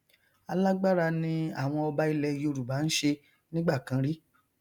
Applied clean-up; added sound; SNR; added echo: none; none; none; none.